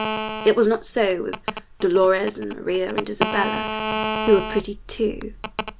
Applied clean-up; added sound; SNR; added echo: none; Telephone; 6 dB; none.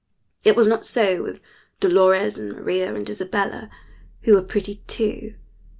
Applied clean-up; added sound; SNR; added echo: none; none; none; none.